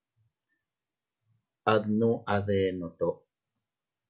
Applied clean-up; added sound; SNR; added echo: none; none; none; none.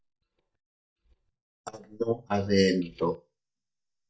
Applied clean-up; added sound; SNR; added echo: neural mask model DeepFilterNet 3.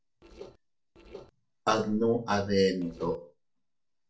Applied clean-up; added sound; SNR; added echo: neural separator model SepFormer DNS4.